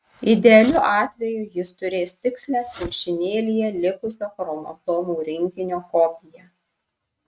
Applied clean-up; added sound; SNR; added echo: neural mask model RNNoise.